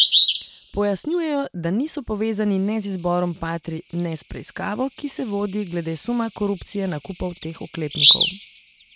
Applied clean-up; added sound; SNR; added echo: neural mask model RNNoise.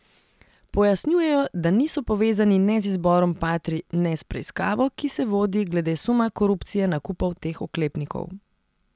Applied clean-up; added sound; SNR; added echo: none; none; none; none.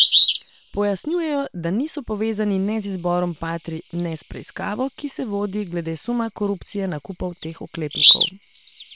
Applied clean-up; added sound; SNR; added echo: neural separator model SepFormer WHAM!.